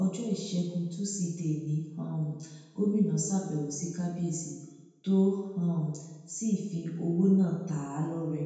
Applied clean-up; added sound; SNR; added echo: none; none; none; reverberation time 1.1 s.